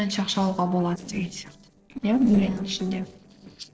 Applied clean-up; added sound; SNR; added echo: neural separator model SepFormer DNS4.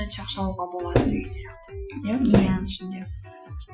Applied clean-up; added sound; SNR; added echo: classical method Wiener filter.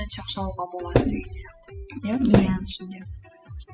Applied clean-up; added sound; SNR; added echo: classical method spectral subtraction.